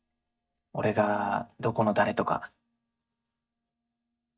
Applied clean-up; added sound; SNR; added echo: neural mask model DeepFilterNet 3.